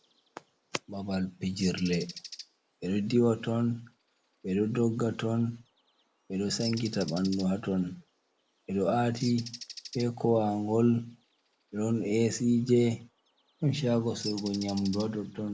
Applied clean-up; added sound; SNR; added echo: none; Bird; 19 dB; none.